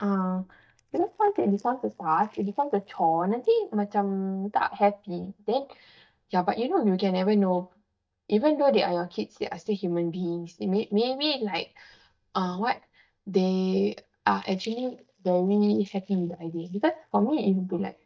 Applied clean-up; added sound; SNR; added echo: neural mask model DeepFilterNet 3.